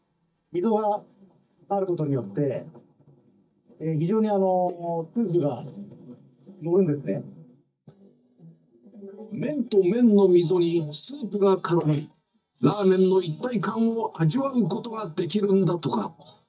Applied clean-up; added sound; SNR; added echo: neural mask model DeepFilterNet 3.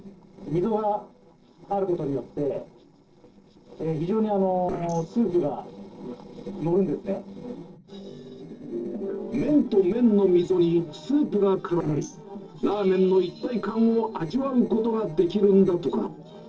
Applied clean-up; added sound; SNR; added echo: neural separator model SepFormer DNS4.